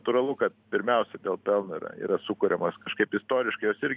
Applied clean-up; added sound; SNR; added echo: none; none; none; none.